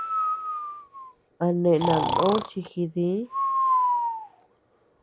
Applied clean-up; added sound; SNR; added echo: none; Breathing; 0 dB; none.